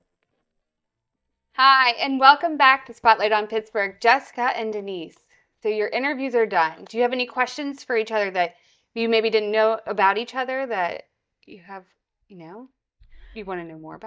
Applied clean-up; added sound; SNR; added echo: neural mask model DeepFilterNet 3.